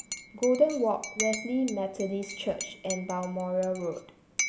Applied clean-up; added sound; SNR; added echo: none; Cutlery, silverware / Dishes, pots, and pans / Chink, clink; 9 dB; none.